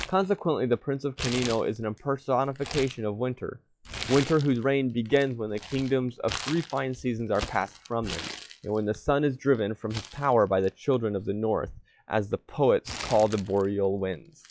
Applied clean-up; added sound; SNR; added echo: classical method log-MMSE.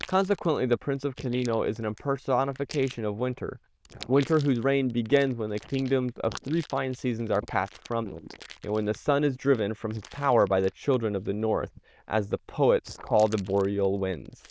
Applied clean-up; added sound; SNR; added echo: neural diffusion model UNIVERSE++.